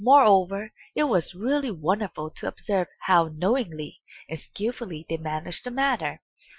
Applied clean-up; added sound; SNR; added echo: classical method Wiener filter.